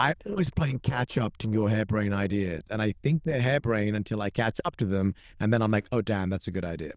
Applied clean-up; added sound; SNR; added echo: neural diffusion model UNIVERSE++.